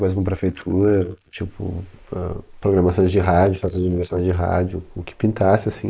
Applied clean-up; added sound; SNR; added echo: neural mask model Resemble Enhance denoiser.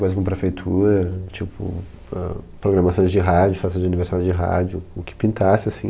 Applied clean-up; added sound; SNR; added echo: none; none; none; none.